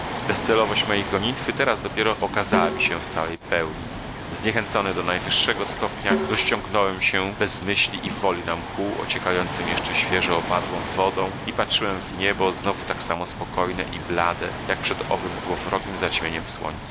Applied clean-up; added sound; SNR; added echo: none; Snare drum + Waves, surf; 6 dB; none.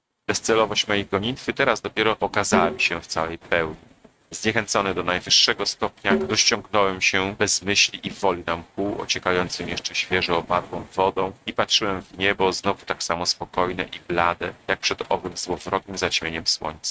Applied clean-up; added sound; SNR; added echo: neural mask model RNNoise.